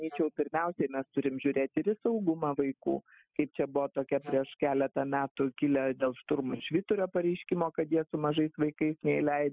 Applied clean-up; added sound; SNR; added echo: classical method spectral subtraction.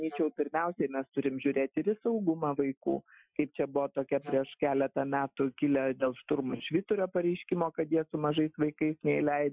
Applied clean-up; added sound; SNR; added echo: classical method Wiener filter.